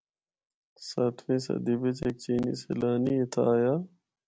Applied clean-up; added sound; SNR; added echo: none; none; none; none.